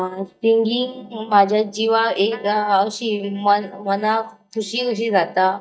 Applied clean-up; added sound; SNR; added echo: neural mask model DeepFilterNet 3.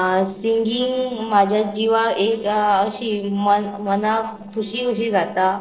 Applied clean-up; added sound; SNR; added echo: neural separator model SepFormer DNS4.